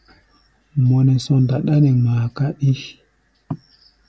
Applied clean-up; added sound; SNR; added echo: none; none; none; none.